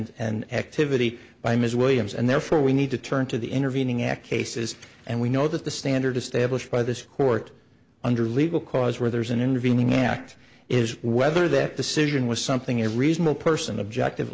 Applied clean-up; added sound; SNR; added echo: none; none; none; none.